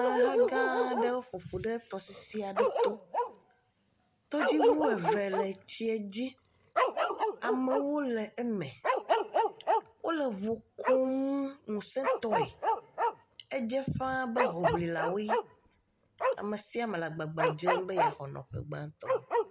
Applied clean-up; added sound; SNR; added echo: none; Bark; -2 dB; none.